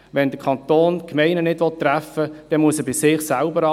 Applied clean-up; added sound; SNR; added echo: none; none; none; none.